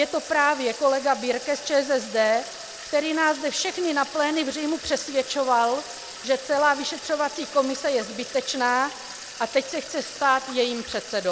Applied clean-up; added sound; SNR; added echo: none; Sink (filling or washing) / Water tap, faucet; 14 dB; none.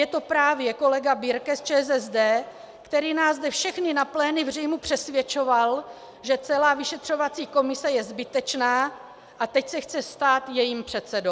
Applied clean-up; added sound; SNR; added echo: none; none; none; none.